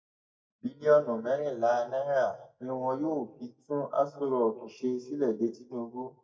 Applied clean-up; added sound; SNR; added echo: neural mask model DeepFilterNet 3.